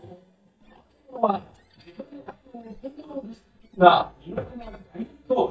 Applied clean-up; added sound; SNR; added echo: neural mask model DeepFilterNet 3.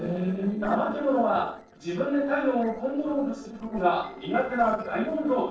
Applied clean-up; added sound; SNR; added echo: neural separator model SepFormer DNS4.